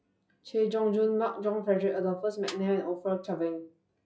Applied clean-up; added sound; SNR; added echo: classical method log-MMSE.